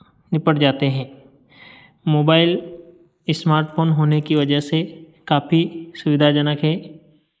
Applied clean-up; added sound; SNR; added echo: neural mask model Resemble Enhance denoiser.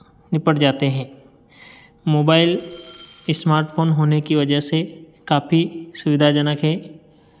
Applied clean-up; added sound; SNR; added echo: none; Glass; 12 dB; none.